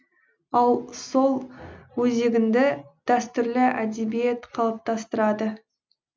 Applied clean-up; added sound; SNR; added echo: none; none; none; none.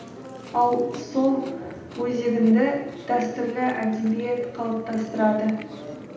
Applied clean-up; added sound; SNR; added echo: none; Chewing, mastication; 14 dB; reverberation time 0.8 s.